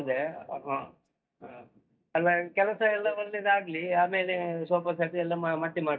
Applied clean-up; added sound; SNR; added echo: neural mask model DeepFilterNet 3.